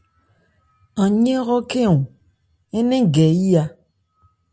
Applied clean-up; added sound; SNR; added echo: none; none; none; none.